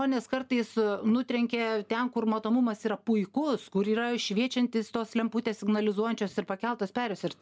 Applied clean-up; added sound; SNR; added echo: none; none; none; none.